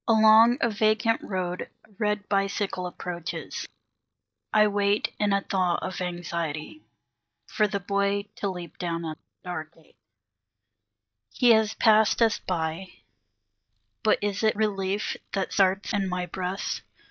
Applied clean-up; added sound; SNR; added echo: neural mask model DeepFilterNet 3.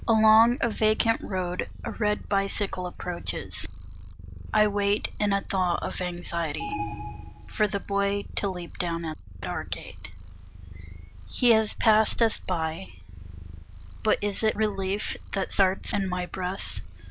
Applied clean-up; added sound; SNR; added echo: none; Alarm + Purr; 11 dB; none.